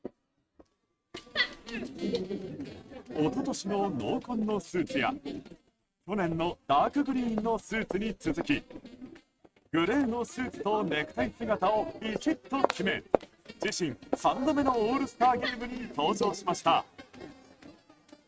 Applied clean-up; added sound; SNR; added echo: neural mask model RNNoise.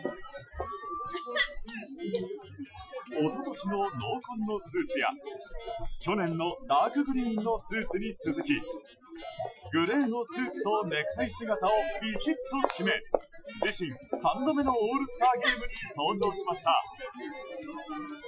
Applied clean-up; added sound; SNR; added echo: classical method Wiener filter.